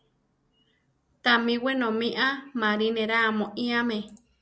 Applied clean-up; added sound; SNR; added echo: none; none; none; none.